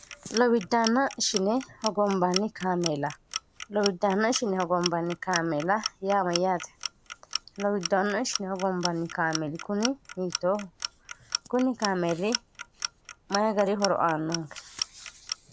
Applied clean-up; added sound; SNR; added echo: none; Clock; 10 dB; none.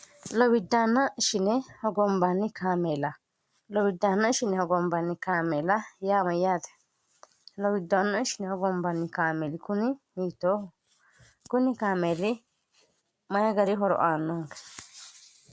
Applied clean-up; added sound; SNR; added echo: none; none; none; none.